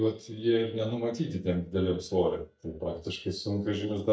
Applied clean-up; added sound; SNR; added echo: neural mask model DeepFilterNet 3.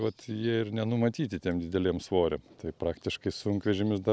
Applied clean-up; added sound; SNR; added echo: none; none; none; none.